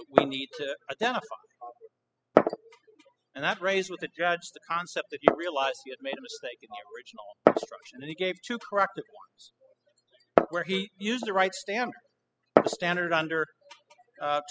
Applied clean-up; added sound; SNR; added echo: classical method spectral subtraction.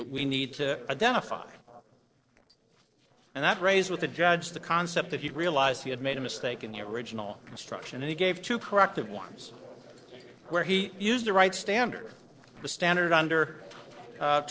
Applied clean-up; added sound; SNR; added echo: neural separator model SepFormer DNS4.